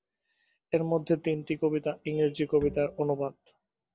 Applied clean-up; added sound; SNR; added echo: none; Bowed string instrument; 17 dB; none.